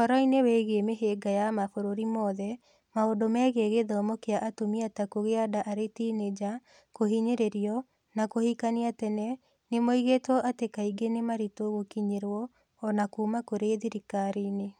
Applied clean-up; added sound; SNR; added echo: none; none; none; none.